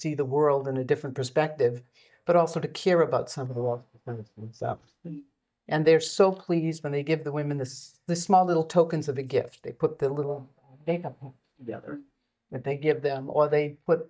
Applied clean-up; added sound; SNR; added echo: neural mask model DeepFilterNet 3.